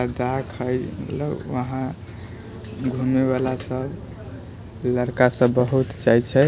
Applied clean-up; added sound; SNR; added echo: none; none; none; none.